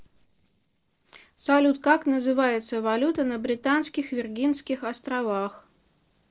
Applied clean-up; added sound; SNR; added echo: neural separator model SepFormer DNS4.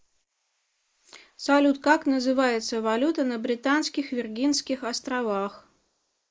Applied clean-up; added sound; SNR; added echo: neural mask model Resemble Enhance denoiser.